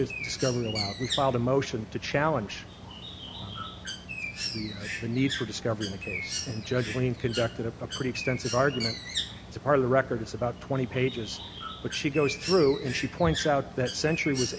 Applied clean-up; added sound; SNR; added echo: none; Bird; 9 dB; none.